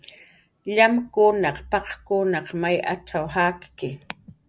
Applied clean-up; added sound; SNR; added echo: none; none; none; none.